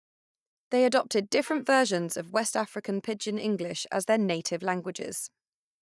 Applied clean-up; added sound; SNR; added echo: neural mask model DeepFilterNet 3.